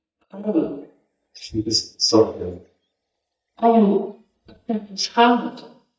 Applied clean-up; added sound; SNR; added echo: neural mask model DeepFilterNet 3.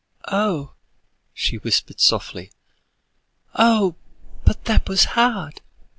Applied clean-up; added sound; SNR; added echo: none; none; none; none.